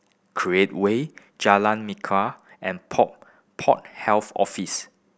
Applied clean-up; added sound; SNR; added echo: none; none; none; none.